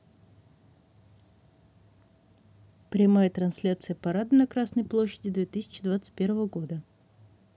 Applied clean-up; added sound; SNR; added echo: none; none; none; none.